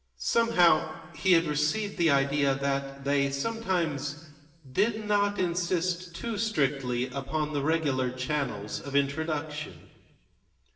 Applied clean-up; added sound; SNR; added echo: none; none; none; reverberation time 1.2 s.